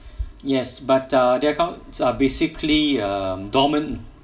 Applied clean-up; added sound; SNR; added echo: none; none; none; reverberation time 0.4 s.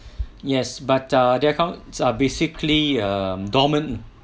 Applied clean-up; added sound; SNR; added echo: none; none; none; none.